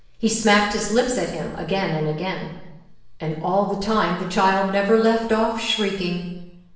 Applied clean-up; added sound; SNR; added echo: none; none; none; reverberation time 0.9 s.